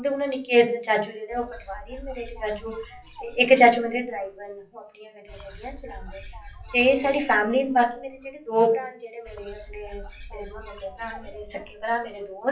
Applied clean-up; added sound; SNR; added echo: classical method WPE with log-MMSE.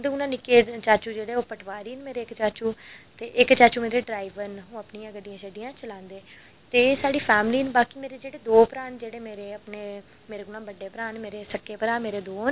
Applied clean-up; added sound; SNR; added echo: none; none; none; none.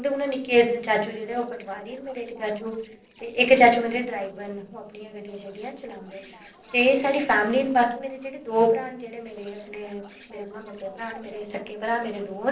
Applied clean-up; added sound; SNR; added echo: neural separator model SepFormer DNS4.